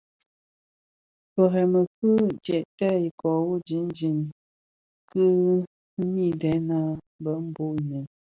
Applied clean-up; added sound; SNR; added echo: none; none; none; none.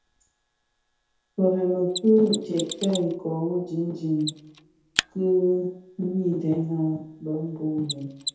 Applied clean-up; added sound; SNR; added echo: none; Mechanisms; 12 dB; reverberation time 0.8 s.